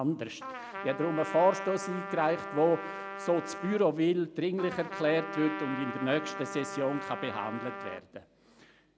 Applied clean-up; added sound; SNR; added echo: none; Trumpet; 9 dB; none.